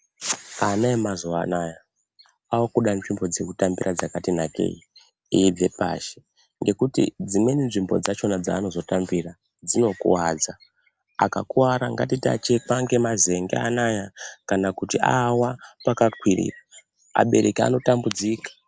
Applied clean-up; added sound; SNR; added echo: none; none; none; none.